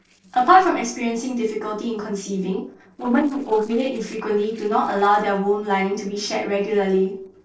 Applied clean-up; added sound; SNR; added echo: neural separator model SepFormer DNS4.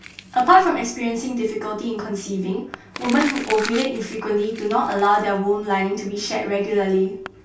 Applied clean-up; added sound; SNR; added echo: none; Crumpling, crinkling; 16 dB; reverberation time 0.2 s.